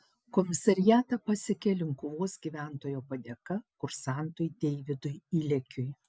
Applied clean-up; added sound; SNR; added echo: none; none; none; none.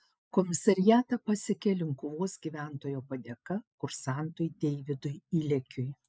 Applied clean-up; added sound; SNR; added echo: neural mask model Resemble Enhance denoiser.